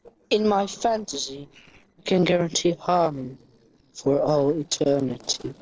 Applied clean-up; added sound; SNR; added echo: neural separator model SepFormer DNS4.